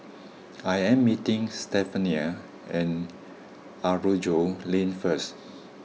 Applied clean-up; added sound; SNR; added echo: none; none; none; none.